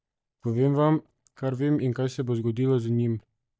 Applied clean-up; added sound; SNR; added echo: neural mask model DeepFilterNet 3.